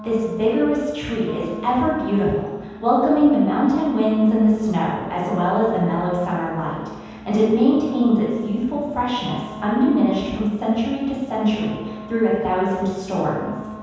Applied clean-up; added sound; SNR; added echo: none; Wind instrument, woodwind instrument; 16 dB; reverberation time 1.2 s.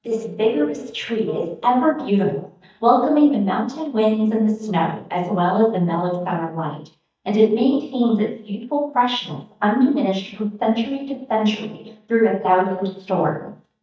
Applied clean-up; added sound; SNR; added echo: neural mask model DeepFilterNet 3.